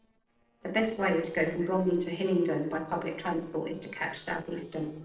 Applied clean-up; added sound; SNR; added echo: neural separator model SepFormer DNS4.